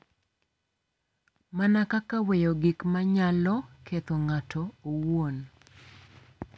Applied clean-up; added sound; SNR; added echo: none; none; none; none.